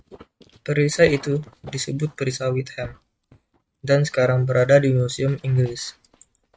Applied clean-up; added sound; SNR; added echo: neural mask model RNNoise.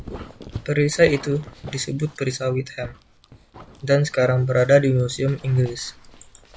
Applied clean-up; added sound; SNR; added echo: none; Dog; 18 dB; none.